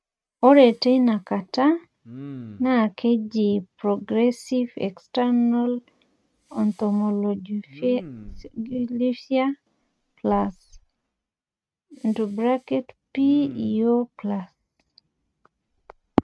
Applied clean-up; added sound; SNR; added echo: neural mask model RNNoise.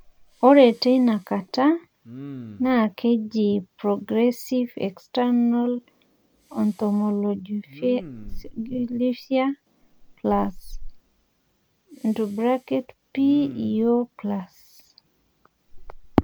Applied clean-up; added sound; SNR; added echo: none; Respiratory sounds; 18 dB; none.